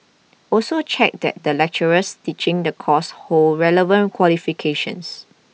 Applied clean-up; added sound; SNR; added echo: none; none; none; none.